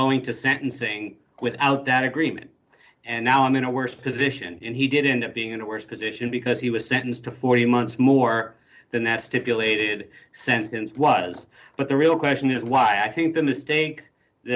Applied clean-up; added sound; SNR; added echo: none; none; none; none.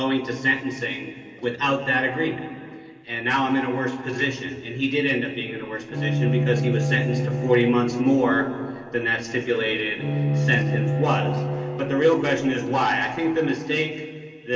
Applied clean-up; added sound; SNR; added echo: none; Bowed string instrument; 2 dB; reverberation time 2.7 s.